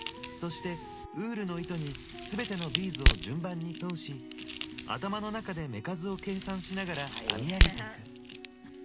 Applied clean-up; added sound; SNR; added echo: none; Crack; -4 dB; none.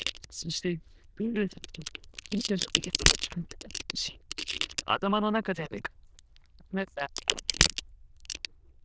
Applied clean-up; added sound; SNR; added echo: neural diffusion model UNIVERSE++.